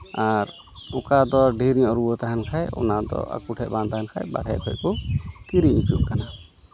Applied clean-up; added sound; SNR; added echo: none; none; none; none.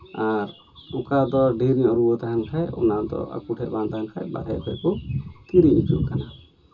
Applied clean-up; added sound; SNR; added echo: none; none; none; reverberation time 0.2 s.